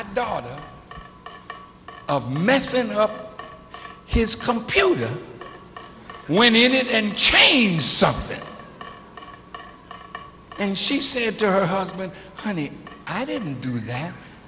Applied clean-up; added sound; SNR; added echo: none; Drip / Water tap, faucet; 19 dB; none.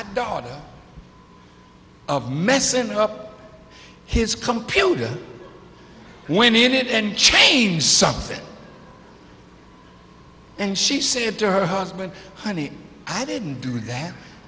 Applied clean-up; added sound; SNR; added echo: none; none; none; none.